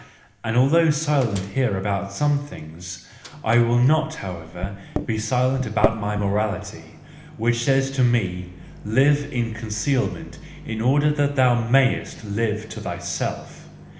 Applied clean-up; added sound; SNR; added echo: none; Microwave oven; 13 dB; reverberation time 1.0 s.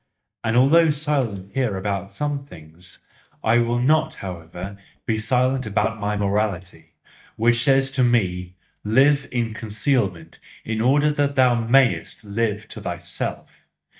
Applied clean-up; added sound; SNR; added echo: neural mask model DeepFilterNet 3.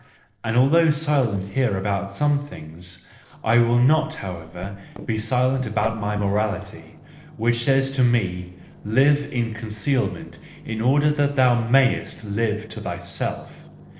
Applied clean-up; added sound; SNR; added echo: neural separator model SepFormer DNS4.